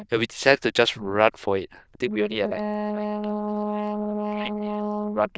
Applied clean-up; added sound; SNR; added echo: neural diffusion model UNIVERSE++.